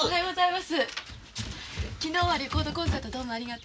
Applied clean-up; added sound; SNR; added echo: none; none; none; none.